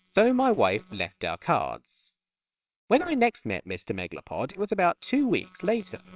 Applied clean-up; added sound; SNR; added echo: neural separator model SepFormer WHAMR!.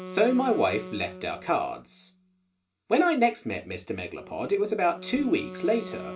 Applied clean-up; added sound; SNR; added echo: none; Wind instrument, woodwind instrument; 15 dB; reverberation time 0.2 s.